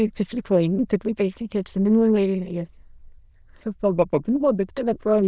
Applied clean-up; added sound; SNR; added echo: neural diffusion model UNIVERSE++.